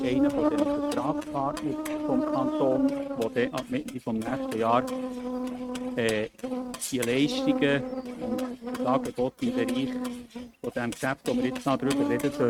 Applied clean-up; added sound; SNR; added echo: neural mask model RNNoise.